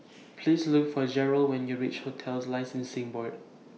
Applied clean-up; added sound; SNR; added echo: none; none; none; none.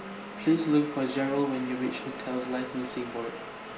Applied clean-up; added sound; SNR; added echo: none; Domestic sounds, home sounds; 10 dB; reverberation time 1.2 s.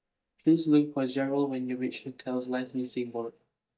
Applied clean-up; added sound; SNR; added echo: neural mask model DeepFilterNet 3.